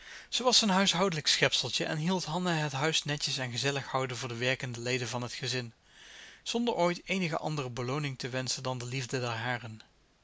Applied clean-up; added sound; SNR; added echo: none; none; none; none.